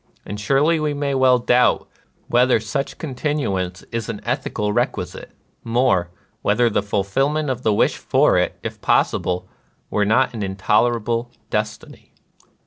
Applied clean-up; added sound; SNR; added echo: none; none; none; none.